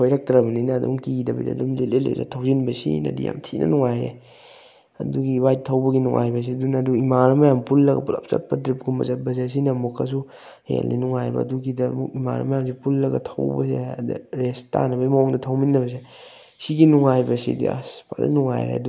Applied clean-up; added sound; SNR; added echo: none; none; none; none.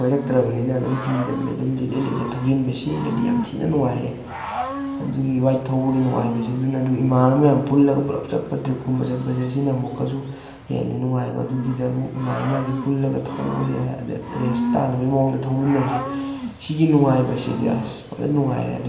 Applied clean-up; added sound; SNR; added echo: none; Cricket / Growling; 9 dB; reverberation time 1.1 s.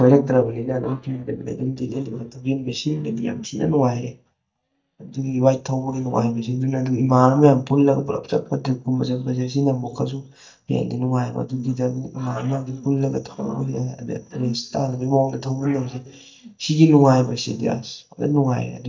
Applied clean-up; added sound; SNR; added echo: neural mask model DeepFilterNet 3.